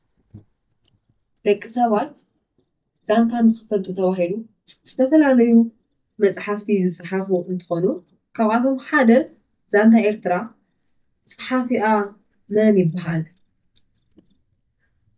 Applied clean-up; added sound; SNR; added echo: neural mask model DeepFilterNet 3.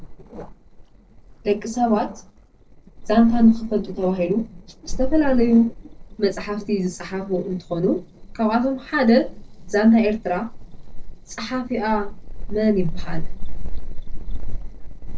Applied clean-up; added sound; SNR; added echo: neural separator model SepFormer DNS4.